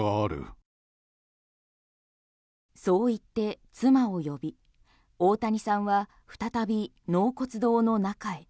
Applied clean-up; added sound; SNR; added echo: none; none; none; none.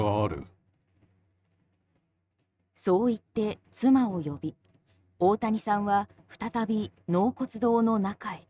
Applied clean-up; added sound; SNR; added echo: neural mask model RNNoise.